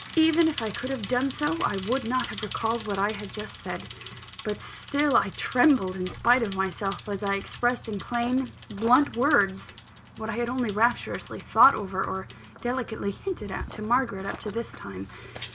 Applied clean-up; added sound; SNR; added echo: none; Bicycle + Walk, footsteps; 15 dB; none.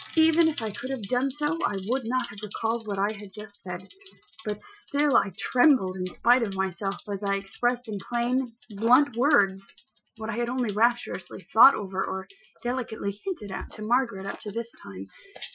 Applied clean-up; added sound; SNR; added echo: classical method Wiener filter.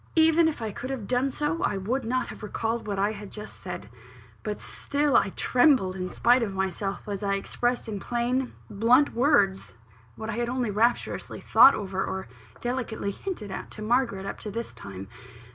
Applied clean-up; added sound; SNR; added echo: none; none; none; none.